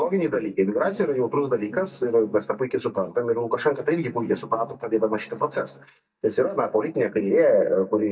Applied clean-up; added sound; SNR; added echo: neural mask model DeepFilterNet 3.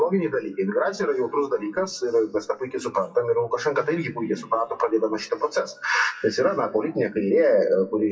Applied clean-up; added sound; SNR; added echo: classical method WPE with log-MMSE.